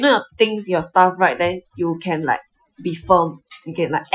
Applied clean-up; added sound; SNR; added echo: classical method Wiener filter.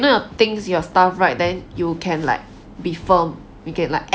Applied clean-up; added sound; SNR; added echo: none; none; none; none.